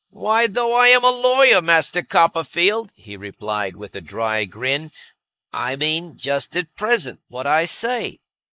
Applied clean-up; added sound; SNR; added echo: neural mask model Resemble Enhance denoiser.